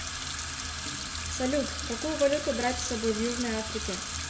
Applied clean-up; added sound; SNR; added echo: none; Sink (filling or washing) / Water tap, faucet; 3 dB; reverberation time 0.5 s.